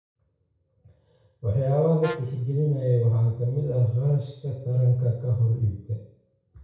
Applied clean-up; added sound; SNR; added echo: none; Brass instrument; 18 dB; reverberation time 0.6 s.